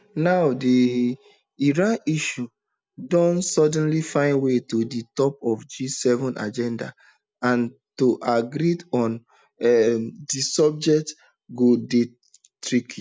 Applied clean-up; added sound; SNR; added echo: none; none; none; none.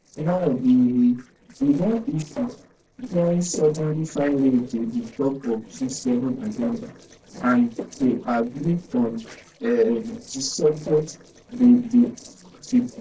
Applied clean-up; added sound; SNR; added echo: neural separator model SepFormer DNS4.